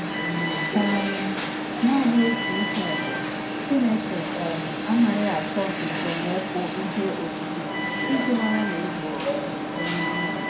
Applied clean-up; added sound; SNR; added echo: none; Alarm; 1 dB; reverberation time 0.4 s.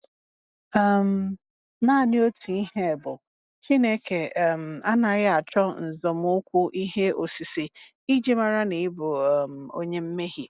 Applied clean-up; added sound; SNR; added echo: none; none; none; none.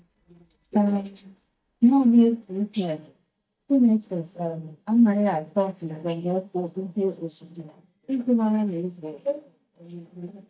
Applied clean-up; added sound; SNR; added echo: neural mask model DeepFilterNet 3.